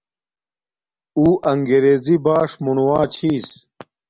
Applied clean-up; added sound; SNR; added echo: none; none; none; none.